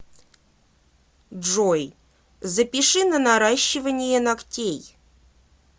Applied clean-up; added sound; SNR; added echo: none; none; none; none.